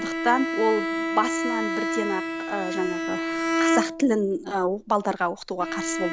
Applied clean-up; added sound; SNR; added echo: none; Bowed string instrument; 1 dB; none.